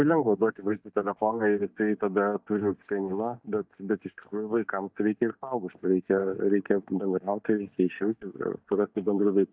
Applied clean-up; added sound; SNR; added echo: neural mask model DeepFilterNet 3.